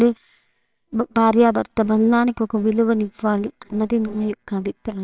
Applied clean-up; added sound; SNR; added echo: neural separator model SepFormer WHAMR!.